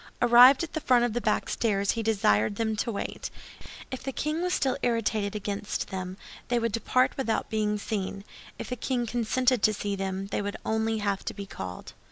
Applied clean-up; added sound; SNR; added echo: none; none; none; none.